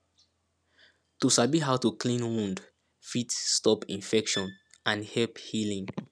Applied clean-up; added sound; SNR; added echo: none; Bowed string instrument; 14 dB; none.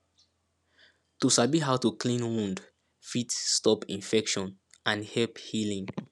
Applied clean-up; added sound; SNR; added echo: none; none; none; none.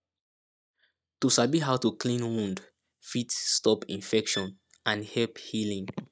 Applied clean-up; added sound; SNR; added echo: neural mask model DeepFilterNet 3.